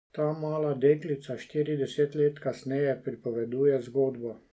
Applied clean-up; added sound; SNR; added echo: none; none; none; none.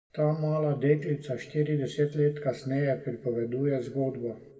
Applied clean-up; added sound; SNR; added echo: none; none; none; reverberation time 1.1 s.